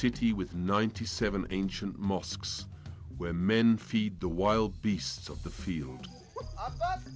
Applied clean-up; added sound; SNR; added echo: none; none; none; none.